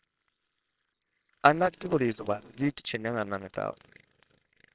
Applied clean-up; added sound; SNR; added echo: neural separator model SepFormer WHAMR!.